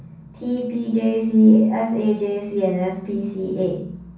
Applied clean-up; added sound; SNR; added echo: none; none; none; reverberation time 0.6 s.